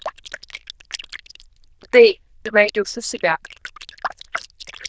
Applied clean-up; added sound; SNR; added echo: neural diffusion model UNIVERSE++.